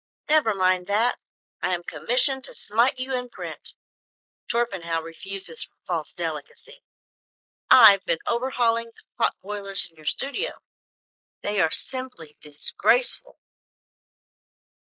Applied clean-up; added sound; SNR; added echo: neural mask model Resemble Enhance denoiser.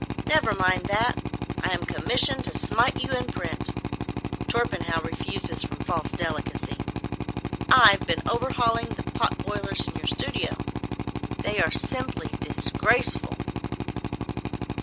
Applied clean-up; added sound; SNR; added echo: none; Drill; 3 dB; none.